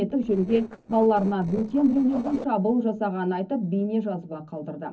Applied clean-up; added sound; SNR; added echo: neural separator model SepFormer DNS4.